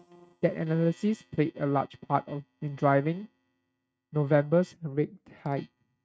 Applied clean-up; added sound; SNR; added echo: neural mask model RNNoise.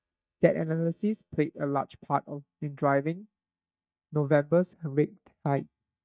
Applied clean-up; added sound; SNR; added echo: neural mask model DeepFilterNet 3.